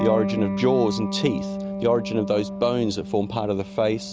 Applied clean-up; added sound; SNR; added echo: none; Electric guitar; 6 dB; none.